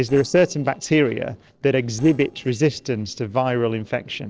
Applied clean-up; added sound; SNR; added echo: neural separator model SepFormer DNS4.